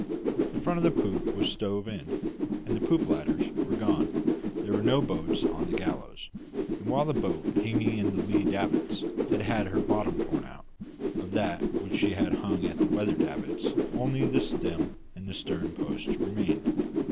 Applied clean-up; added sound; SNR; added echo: none; Whoosh, swoosh, swish; -4 dB; none.